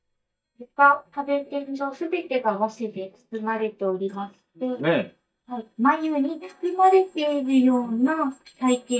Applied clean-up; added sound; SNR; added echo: neural mask model DeepFilterNet 3.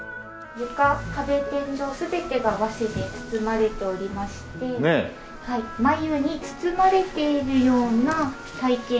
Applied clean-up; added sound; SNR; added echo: none; none; none; none.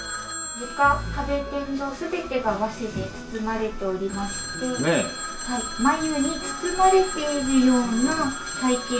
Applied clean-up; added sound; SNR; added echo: none; Telephone; 10 dB; reverberation time 0.2 s.